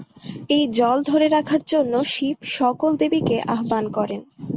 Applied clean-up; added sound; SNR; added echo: none; none; none; none.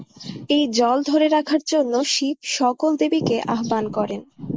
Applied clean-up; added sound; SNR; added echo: neural mask model Resemble Enhance denoiser.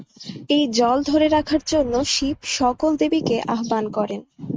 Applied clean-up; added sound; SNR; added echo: neural mask model RNNoise.